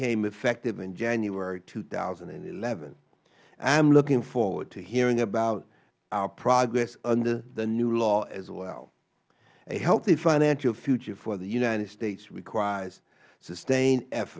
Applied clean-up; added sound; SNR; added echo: none; none; none; none.